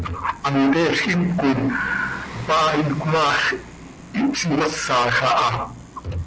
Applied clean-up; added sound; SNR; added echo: none; Bus; 18 dB; none.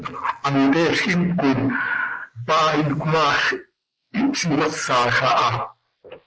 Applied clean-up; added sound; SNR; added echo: neural mask model Resemble Enhance denoiser.